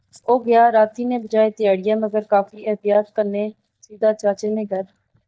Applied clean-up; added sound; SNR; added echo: neural mask model DeepFilterNet 3.